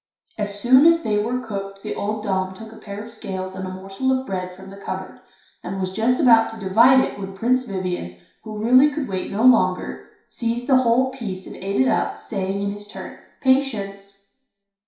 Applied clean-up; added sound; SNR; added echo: none; none; none; reverberation time 0.6 s.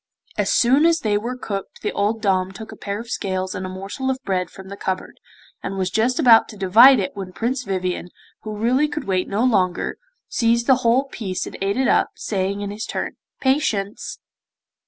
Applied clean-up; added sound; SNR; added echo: none; none; none; none.